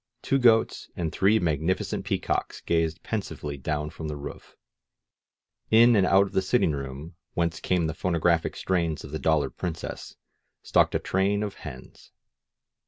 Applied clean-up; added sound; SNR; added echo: none; none; none; none.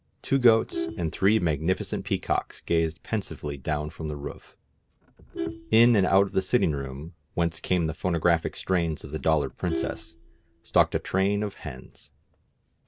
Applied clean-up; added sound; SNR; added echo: none; Vehicle horn, car horn, honking; 15 dB; none.